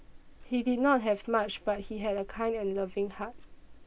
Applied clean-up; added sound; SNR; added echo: none; Clock; 17 dB; none.